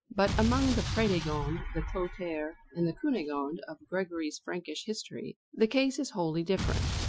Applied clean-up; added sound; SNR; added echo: classical method Wiener filter.